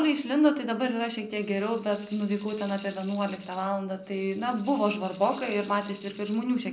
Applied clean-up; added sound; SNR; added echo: none; Rattle (instrument); 10 dB; reverberation time 0.5 s.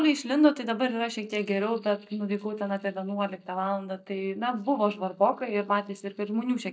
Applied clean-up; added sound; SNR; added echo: neural mask model DeepFilterNet 3.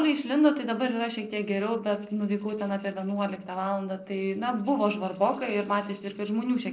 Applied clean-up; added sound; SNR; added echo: neural separator model SepFormer DNS4.